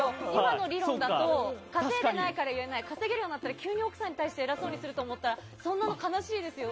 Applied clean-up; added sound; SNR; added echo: none; none; none; none.